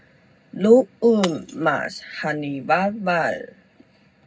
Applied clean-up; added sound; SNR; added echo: none; Shatter; 19 dB; reverberation time 0.3 s.